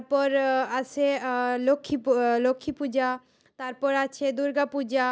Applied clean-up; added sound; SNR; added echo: none; none; none; none.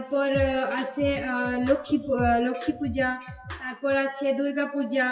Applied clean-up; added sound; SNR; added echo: classical method WPE with log-MMSE.